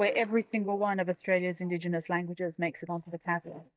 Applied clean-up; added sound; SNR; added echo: neural mask model DeepFilterNet 3.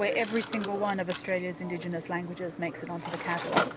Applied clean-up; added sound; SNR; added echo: none; Mechanisms; 5 dB; none.